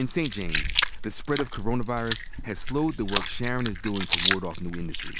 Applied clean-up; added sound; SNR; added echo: none; Chewing, mastication; -3 dB; none.